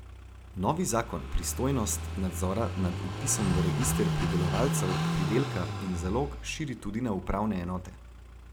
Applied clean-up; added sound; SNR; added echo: none; Car passing by / Idling; 2 dB; none.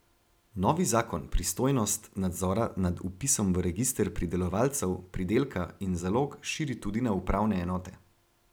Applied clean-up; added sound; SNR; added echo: none; none; none; none.